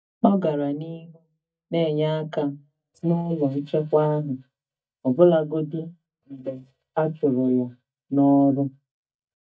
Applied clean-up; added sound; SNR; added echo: neural mask model DeepFilterNet 3.